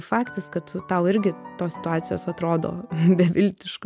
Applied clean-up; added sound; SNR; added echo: none; Piano; 18 dB; none.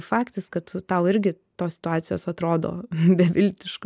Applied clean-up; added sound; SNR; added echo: none; none; none; none.